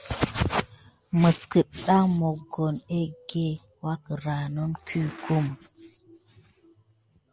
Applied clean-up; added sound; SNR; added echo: none; none; none; none.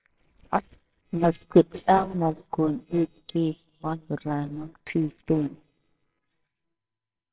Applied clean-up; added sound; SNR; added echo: neural separator model SepFormer WHAMR!.